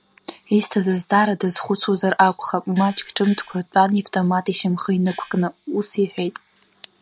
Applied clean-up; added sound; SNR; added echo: none; Gong; 20 dB; none.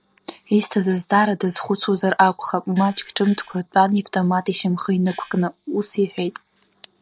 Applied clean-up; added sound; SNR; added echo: neural separator model SepFormer DNS4.